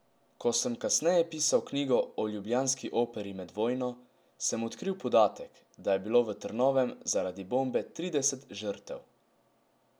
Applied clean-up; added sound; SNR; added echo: none; none; none; none.